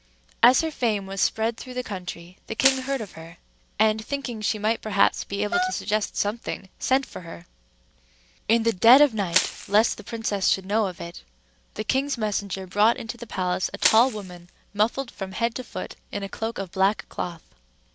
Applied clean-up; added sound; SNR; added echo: none; Wind instrument, woodwind instrument + Crushing; 4 dB; none.